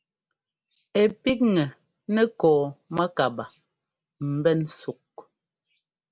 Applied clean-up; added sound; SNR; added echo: none; none; none; none.